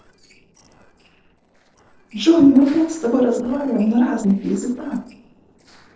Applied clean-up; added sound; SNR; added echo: neural separator model SepFormer DNS4.